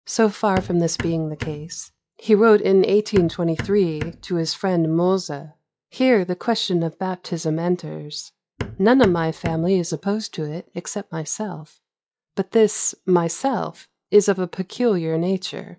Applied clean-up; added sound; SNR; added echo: classical method log-MMSE.